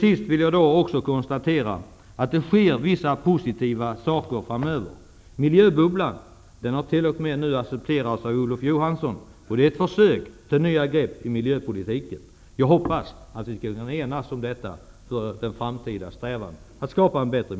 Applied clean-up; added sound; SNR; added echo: none; none; none; none.